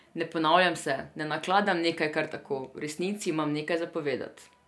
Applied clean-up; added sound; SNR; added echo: none; none; none; none.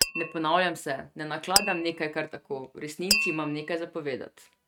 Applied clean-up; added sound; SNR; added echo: neural mask model RNNoise.